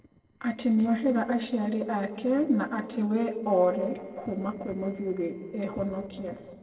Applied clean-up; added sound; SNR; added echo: neural separator model SepFormer DNS4.